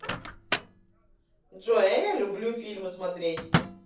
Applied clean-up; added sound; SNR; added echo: none; Microwave oven; 5 dB; reverberation time 0.6 s.